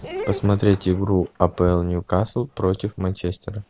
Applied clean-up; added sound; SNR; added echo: none; Dog; 17 dB; none.